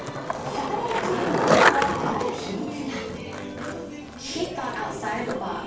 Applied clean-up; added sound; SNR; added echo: none; Skateboard; -3 dB; reverberation time 0.4 s.